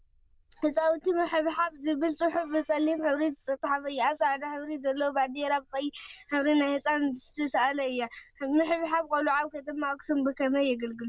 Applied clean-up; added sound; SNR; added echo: neural diffusion model UNIVERSE++.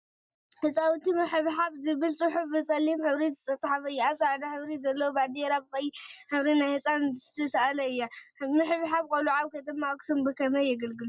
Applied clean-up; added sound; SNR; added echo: neural mask model Resemble Enhance denoiser.